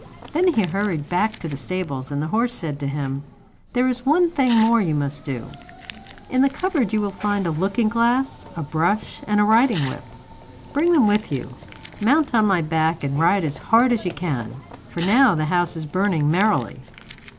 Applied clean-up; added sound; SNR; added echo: none; Run / Train + Crumpling, crinkling / Tearing; 18 dB; none.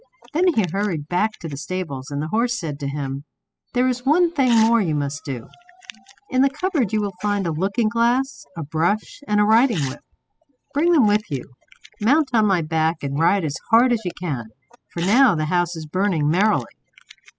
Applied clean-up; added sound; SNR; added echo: classical method spectral subtraction.